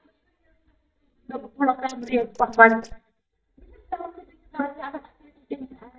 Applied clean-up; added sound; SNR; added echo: neural mask model DeepFilterNet 3.